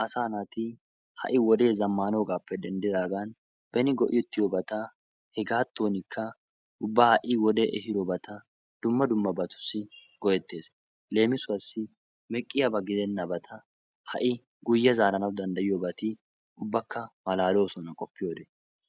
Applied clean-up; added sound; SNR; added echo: none; none; none; none.